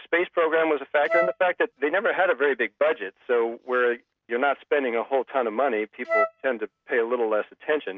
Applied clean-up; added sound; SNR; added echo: neural mask model RNNoise.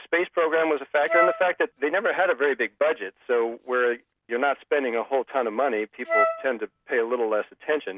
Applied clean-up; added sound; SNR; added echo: none; Wind instrument, woodwind instrument; 1 dB; none.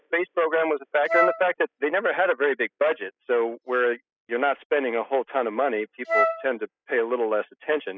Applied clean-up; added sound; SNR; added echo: classical method spectral subtraction.